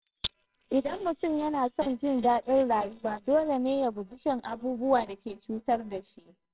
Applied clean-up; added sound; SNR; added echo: neural separator model SepFormer WHAMR!.